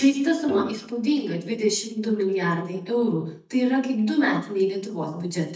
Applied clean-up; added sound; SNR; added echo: neural mask model DeepFilterNet 3.